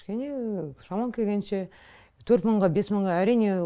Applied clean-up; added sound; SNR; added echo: none; none; none; none.